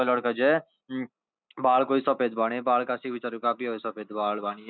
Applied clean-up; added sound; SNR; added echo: none; none; none; none.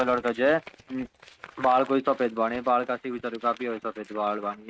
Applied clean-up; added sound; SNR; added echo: neural mask model RNNoise.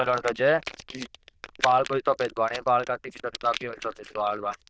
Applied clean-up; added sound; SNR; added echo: neural diffusion model UNIVERSE++.